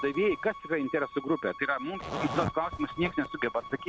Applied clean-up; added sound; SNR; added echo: none; Bowed string instrument + Zipper (clothing); 8 dB; none.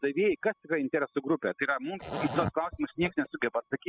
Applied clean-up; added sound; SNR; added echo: classical method spectral subtraction.